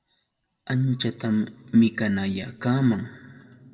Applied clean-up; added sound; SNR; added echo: none; none; none; reverberation time 1.7 s.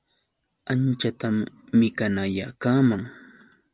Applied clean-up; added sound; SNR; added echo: none; none; none; none.